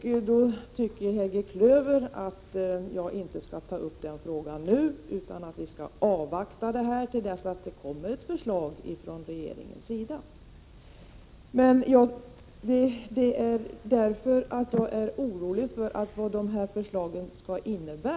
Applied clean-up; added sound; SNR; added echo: none; none; none; none.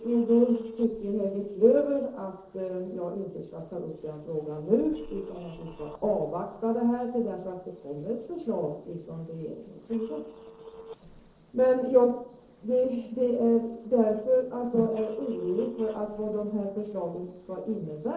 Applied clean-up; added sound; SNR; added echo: neural separator model SepFormer DNS4.